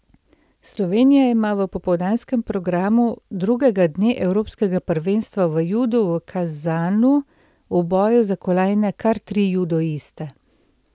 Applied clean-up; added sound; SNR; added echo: none; none; none; none.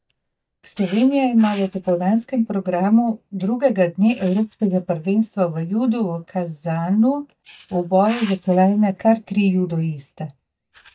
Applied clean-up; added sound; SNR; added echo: neural mask model DeepFilterNet 3.